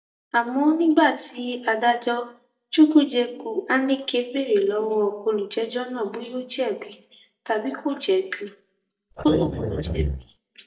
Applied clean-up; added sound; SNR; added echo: neural mask model DeepFilterNet 3.